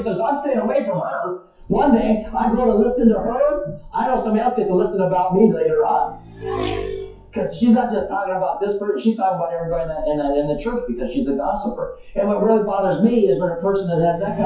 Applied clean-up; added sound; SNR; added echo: classical method WPE with log-MMSE.